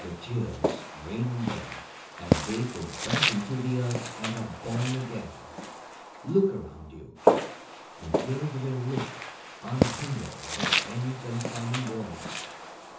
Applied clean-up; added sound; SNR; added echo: none; Walk, footsteps; -1 dB; reverberation time 0.6 s.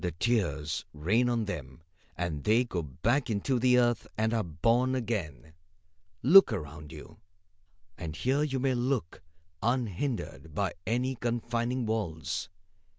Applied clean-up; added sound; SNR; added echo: none; none; none; none.